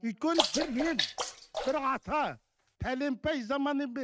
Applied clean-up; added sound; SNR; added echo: neural mask model RNNoise.